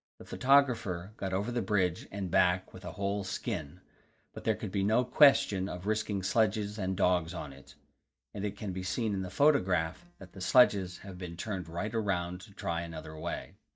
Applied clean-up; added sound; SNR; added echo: neural mask model DeepFilterNet 3.